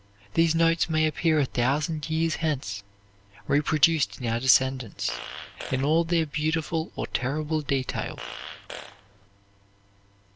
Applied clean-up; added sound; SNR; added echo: none; Fart; 13 dB; none.